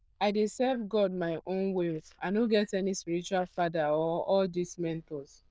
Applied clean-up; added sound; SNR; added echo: neural diffusion model UNIVERSE++.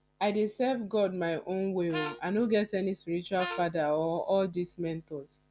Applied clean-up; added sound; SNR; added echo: none; Harmonica; 9 dB; none.